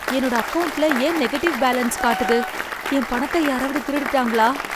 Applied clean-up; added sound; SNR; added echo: none; Wind instrument, woodwind instrument + Applause; 5 dB; none.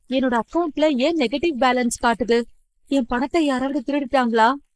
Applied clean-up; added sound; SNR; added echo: neural mask model Resemble Enhance denoiser.